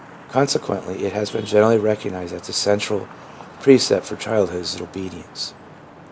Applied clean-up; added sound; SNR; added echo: none; Traffic noise, roadway noise / Vehicle horn, car horn, honking; 19 dB; none.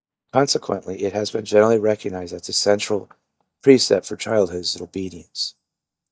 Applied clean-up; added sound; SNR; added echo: neural mask model DeepFilterNet 3.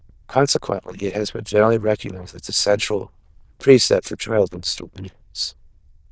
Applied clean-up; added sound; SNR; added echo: neural diffusion model UNIVERSE++.